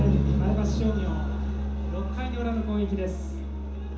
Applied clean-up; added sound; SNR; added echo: none; Bass guitar; -4 dB; reverberation time 0.6 s.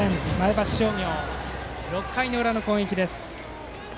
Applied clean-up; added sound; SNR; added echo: none; none; none; none.